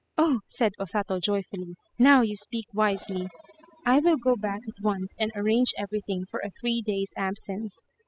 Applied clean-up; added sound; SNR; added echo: classical method spectral subtraction.